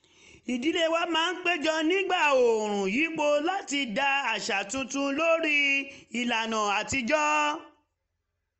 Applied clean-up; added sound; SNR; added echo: none; none; none; none.